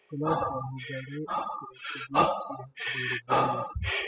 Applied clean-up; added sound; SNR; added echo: classical method spectral subtraction.